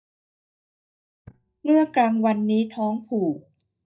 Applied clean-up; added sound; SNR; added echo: neural mask model DeepFilterNet 3.